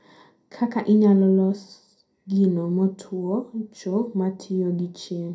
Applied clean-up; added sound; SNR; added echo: none; none; none; reverberation time 0.2 s.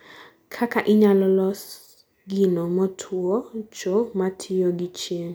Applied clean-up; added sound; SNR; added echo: none; none; none; none.